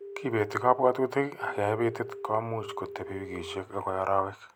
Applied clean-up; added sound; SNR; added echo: none; Telephone; 12 dB; none.